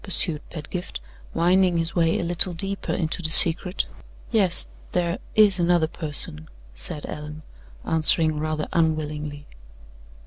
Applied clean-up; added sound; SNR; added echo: none; none; none; none.